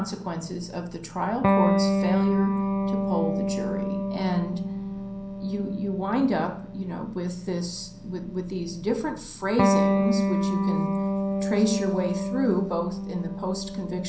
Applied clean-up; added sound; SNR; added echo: none; Electric guitar; -2 dB; reverberation time 0.6 s.